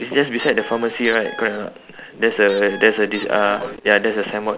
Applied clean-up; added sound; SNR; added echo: none; Squeak; 17 dB; none.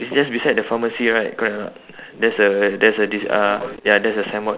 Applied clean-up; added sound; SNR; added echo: none; none; none; none.